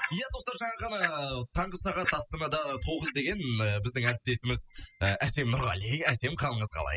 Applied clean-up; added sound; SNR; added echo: classical method spectral subtraction.